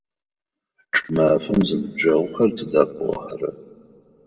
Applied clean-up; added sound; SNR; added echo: none; none; none; reverberation time 0.9 s.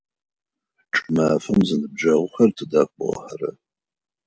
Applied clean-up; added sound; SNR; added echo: none; none; none; none.